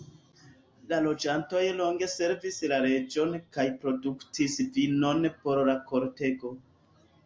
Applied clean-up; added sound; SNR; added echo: none; none; none; none.